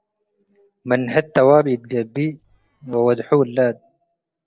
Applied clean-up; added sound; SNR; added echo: neural separator model SepFormer DNS4.